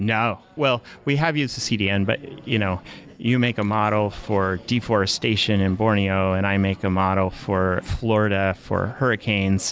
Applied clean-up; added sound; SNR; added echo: none; none; none; none.